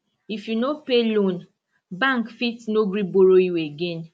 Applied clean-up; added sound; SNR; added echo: none; none; none; none.